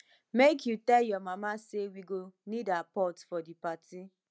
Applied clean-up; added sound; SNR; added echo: none; none; none; none.